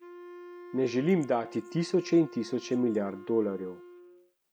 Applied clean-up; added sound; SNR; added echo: none; Wind instrument, woodwind instrument; 17 dB; none.